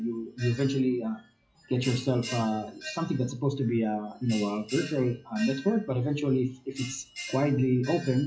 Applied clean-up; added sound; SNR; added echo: classical method WPE with log-MMSE.